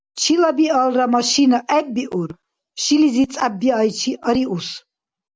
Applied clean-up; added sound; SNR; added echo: none; none; none; none.